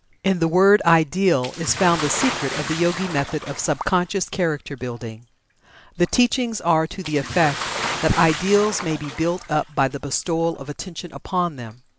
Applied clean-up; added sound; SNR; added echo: none; Bathtub (filling or washing) / Splash, splatter; 11 dB; none.